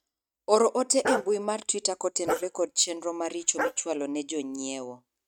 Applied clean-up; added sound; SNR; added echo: neural mask model RNNoise.